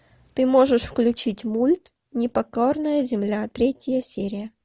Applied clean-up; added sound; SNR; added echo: none; none; none; none.